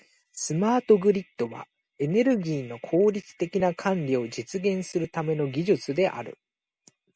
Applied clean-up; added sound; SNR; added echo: none; none; none; none.